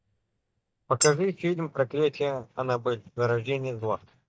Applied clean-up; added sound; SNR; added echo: neural mask model DeepFilterNet 3.